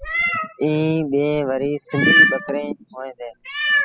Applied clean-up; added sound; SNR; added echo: classical method spectral subtraction.